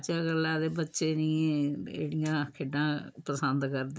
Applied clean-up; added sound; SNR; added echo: none; none; none; none.